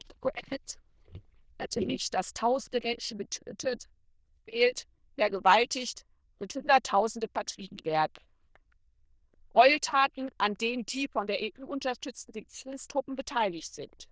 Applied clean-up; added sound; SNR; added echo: neural diffusion model UNIVERSE++.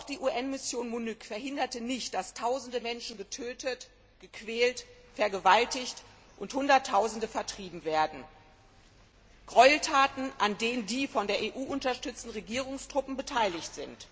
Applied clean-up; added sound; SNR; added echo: none; none; none; none.